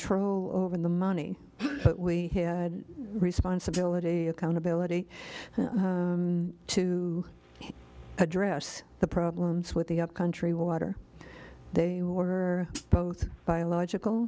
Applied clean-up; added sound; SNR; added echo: none; Hi-hat; 13 dB; none.